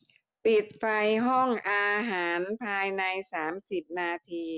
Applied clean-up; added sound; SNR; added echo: none; none; none; none.